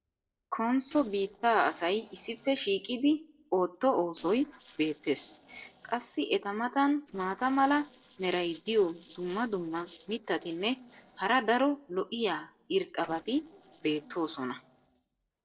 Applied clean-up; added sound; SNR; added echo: neural separator model SepFormer DNS4.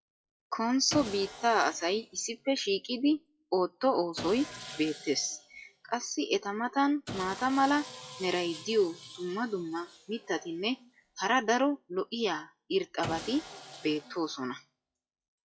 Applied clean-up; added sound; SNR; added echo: classical method WPE with log-MMSE.